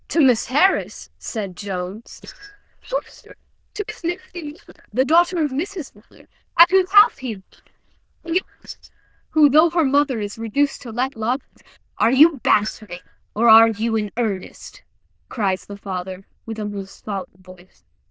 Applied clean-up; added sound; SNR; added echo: neural diffusion model UNIVERSE++.